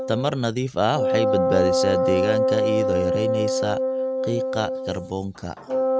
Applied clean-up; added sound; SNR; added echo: none; Wind instrument, woodwind instrument; -3 dB; none.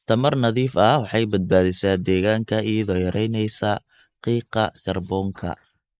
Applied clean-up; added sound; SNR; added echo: neural mask model Resemble Enhance denoiser.